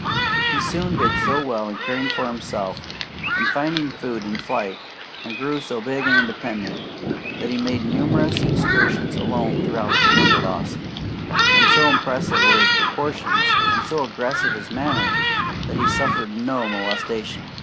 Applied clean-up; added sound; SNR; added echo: none; Thunderstorm; -5 dB; none.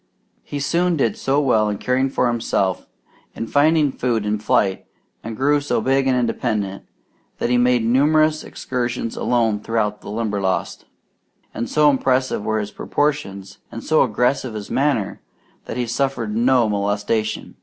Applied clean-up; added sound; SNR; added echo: none; none; none; none.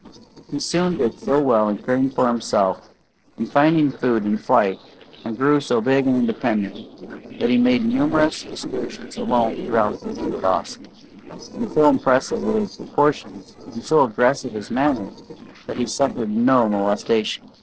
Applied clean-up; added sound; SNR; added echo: neural separator model SepFormer DNS4.